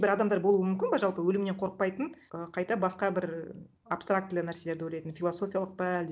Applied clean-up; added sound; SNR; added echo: none; none; none; none.